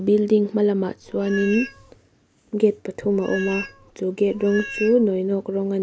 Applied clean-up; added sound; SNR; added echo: none; Meow; 13 dB; none.